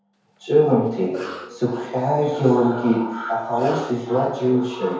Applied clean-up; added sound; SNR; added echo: none; Cough; 19 dB; reverberation time 0.9 s.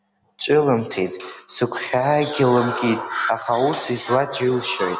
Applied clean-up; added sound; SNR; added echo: none; none; none; none.